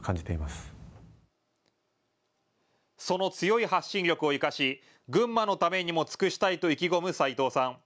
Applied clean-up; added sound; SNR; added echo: none; none; none; none.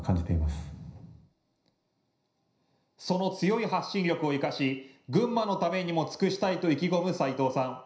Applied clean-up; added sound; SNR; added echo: none; none; none; reverberation time 0.5 s.